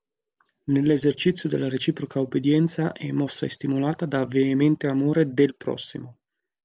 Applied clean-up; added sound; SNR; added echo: none; none; none; none.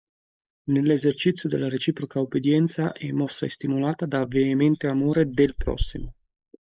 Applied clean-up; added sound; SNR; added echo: neural mask model Resemble Enhance denoiser.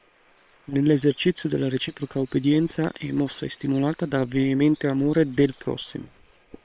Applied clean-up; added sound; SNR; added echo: neural separator model SepFormer WHAM!.